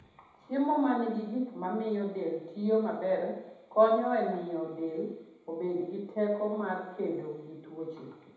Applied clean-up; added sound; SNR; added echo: none; none; none; reverberation time 0.9 s.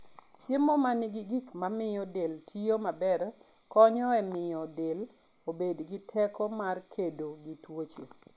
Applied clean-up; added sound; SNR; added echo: none; none; none; none.